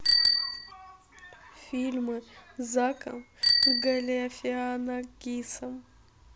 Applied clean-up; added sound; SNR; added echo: none; Bicycle bell; -2 dB; none.